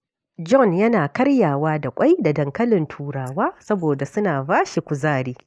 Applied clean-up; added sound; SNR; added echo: neural mask model DeepFilterNet 3.